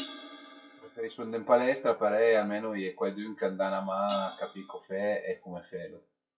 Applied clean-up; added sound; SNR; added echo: classical method WPE with log-MMSE.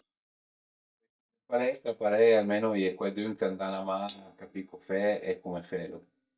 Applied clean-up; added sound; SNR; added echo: neural mask model DeepFilterNet 3.